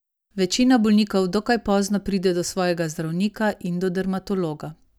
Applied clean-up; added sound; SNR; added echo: none; none; none; none.